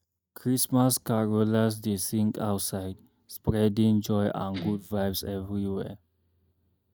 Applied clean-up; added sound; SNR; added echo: neural mask model DeepFilterNet 3.